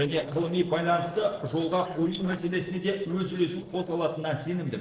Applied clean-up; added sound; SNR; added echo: neural separator model SepFormer DNS4.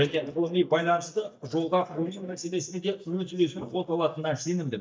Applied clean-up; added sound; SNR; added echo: neural mask model DeepFilterNet 3.